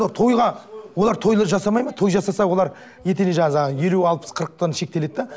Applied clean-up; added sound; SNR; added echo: none; none; none; none.